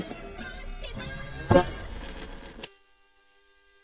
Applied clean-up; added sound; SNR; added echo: neural mask model DeepFilterNet 3.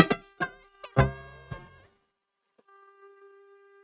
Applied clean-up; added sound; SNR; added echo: neural mask model RNNoise.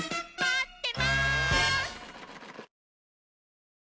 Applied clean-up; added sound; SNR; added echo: none; none; none; none.